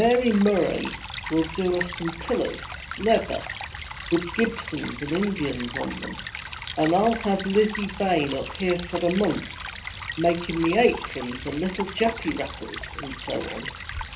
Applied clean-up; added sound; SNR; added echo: none; Stream / Trickle, dribble; 10 dB; reverberation time 0.3 s.